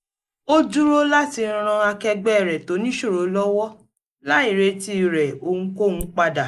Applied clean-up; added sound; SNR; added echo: neural mask model Resemble Enhance denoiser.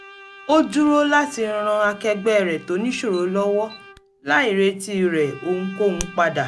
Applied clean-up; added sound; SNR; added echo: none; Hands + Bowed string instrument; 20 dB; none.